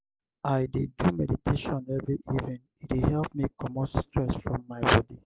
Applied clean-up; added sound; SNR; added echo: none; none; none; none.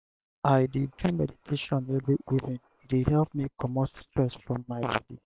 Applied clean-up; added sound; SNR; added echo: neural separator model SepFormer WHAM!.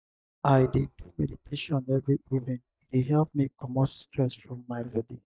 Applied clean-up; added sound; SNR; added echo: neural mask model DeepFilterNet 3.